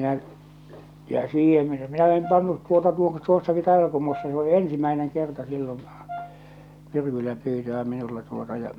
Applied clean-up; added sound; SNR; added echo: none; Brass instrument; 18 dB; none.